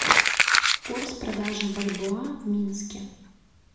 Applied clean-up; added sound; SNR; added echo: none; Crumpling, crinkling; -5 dB; reverberation time 0.9 s.